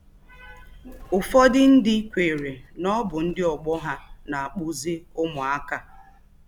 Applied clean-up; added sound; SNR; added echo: none; Bird; 20 dB; none.